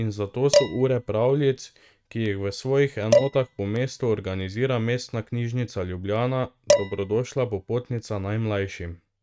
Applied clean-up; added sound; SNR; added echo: neural mask model RNNoise.